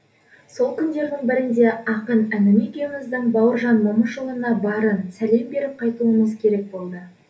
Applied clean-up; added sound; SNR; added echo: none; none; none; reverberation time 0.3 s.